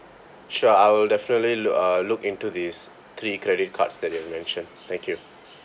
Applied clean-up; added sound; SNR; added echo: none; none; none; none.